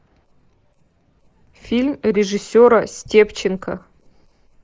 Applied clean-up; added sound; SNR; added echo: neural mask model Resemble Enhance denoiser.